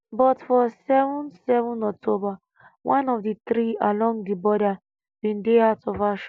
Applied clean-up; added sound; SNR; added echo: none; none; none; none.